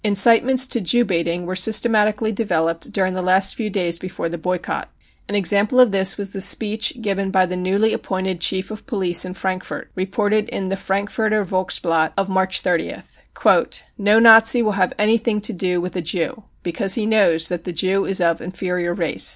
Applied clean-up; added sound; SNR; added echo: none; none; none; none.